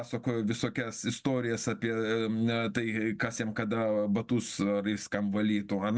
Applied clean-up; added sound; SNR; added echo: none; none; none; none.